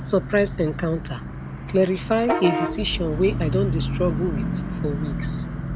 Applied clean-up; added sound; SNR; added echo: none; Bus / Vehicle horn, car horn, honking; 2 dB; none.